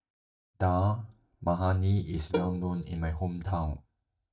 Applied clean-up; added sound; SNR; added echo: neural mask model DeepFilterNet 3.